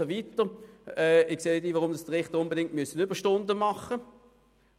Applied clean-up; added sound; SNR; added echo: none; none; none; none.